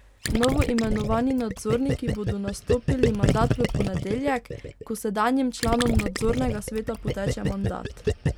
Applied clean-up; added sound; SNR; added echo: none; Gurgling; 1 dB; none.